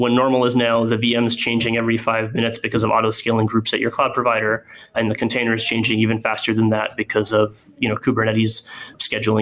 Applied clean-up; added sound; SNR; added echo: none; none; none; none.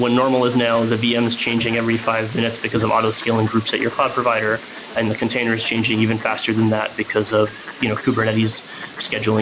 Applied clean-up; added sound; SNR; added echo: none; Fowl + Squeak; 15 dB; none.